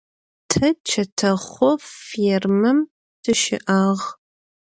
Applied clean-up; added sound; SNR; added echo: none; none; none; none.